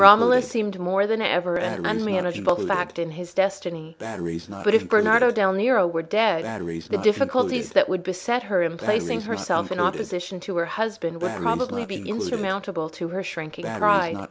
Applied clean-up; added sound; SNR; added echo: none; Breathing; 10 dB; none.